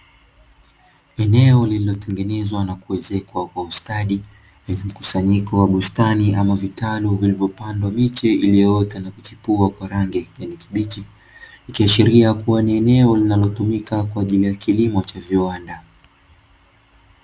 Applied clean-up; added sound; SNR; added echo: none; none; none; none.